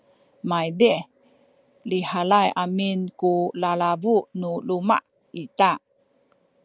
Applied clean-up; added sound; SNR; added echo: none; none; none; none.